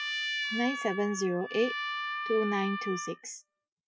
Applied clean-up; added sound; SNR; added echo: classical method Wiener filter.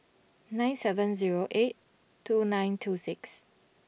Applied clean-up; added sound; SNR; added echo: none; none; none; none.